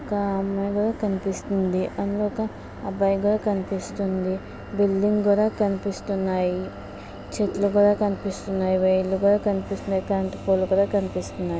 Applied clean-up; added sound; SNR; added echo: none; none; none; none.